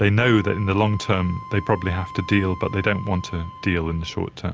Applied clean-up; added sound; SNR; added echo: none; Wind instrument, woodwind instrument; 17 dB; none.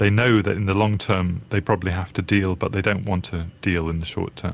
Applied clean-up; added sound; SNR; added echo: none; none; none; none.